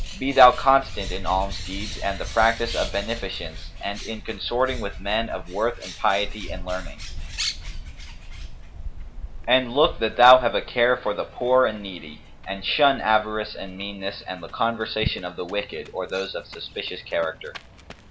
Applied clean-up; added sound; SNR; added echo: none; Bird; 10 dB; none.